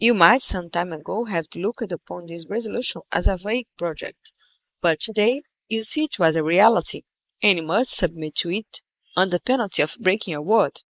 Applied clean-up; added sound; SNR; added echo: neural mask model Resemble Enhance denoiser.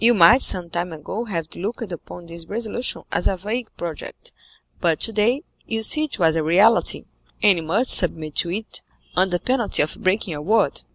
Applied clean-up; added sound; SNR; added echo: none; none; none; none.